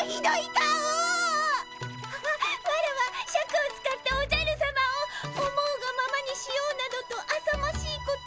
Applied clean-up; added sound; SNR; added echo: none; Bowed string instrument; 16 dB; none.